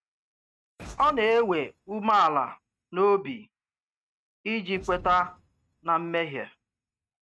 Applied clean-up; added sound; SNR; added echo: neural mask model RNNoise.